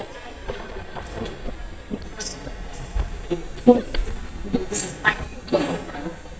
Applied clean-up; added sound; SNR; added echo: neural mask model DeepFilterNet 3.